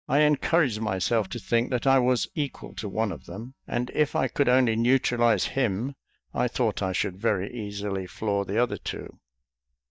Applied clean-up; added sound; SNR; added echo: neural mask model DeepFilterNet 3.